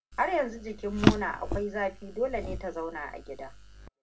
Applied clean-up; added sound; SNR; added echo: none; Drawer open or close; 0 dB; reverberation time 0.2 s.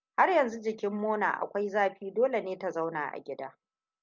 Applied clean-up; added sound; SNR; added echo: none; none; none; none.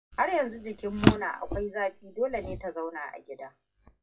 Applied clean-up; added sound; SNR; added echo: classical method WPE with log-MMSE.